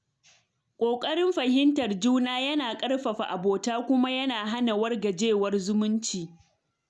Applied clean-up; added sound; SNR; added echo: none; none; none; none.